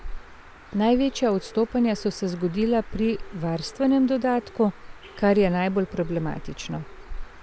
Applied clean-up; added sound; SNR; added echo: none; Bird; 13 dB; none.